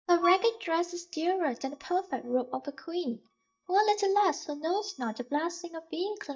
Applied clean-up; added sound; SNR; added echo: neural mask model DeepFilterNet 3.